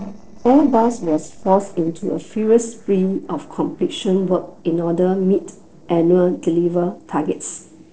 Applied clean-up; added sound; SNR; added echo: neural separator model SepFormer DNS4.